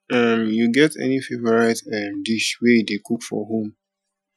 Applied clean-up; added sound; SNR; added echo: classical method Wiener filter.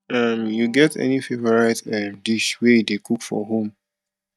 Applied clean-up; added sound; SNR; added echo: neural mask model DeepFilterNet 3.